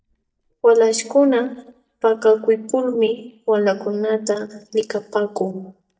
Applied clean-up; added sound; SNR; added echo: neural mask model DeepFilterNet 3.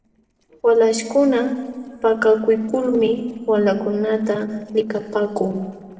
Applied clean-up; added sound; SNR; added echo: neural separator model SepFormer DNS4.